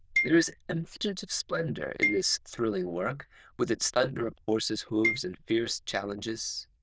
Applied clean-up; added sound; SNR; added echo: neural diffusion model UNIVERSE++.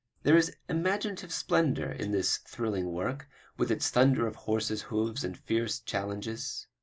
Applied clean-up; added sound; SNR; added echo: neural mask model Resemble Enhance denoiser.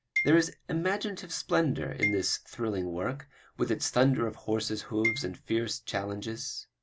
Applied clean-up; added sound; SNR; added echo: none; Marimba, xylophone; 9 dB; none.